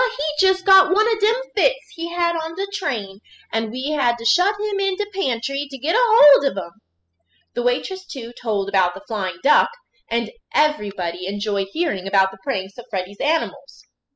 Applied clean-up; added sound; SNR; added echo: classical method spectral subtraction.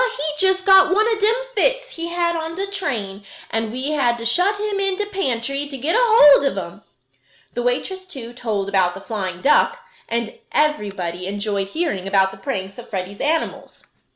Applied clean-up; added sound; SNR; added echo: none; none; none; none.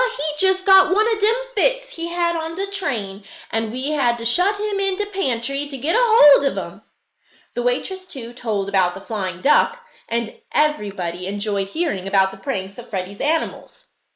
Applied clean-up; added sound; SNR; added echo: neural mask model Resemble Enhance denoiser.